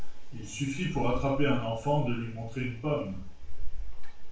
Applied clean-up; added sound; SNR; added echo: none; none; none; reverberation time 0.4 s.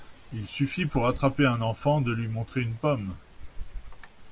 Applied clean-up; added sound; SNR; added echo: none; none; none; none.